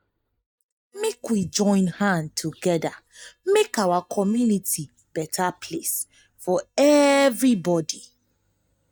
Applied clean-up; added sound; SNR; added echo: neural mask model DeepFilterNet 3.